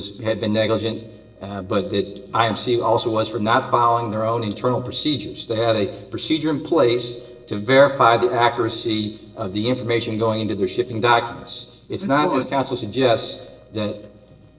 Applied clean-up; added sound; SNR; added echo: neural separator model SepFormer DNS4.